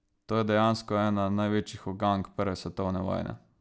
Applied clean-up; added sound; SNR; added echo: none; none; none; none.